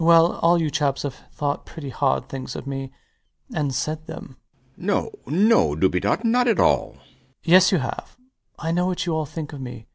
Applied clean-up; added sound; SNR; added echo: none; none; none; none.